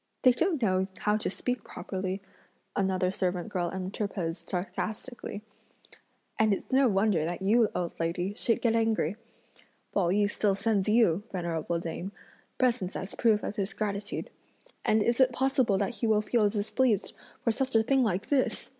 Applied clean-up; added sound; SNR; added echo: none; none; none; none.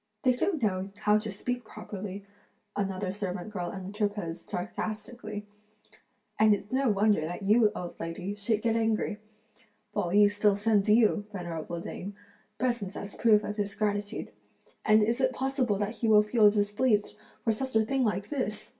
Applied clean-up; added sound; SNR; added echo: none; none; none; reverberation time 0.2 s.